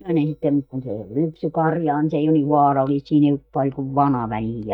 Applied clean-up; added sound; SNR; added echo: neural mask model DeepFilterNet 3.